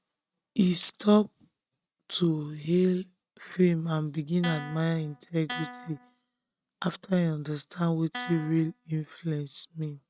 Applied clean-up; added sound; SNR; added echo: neural mask model RNNoise.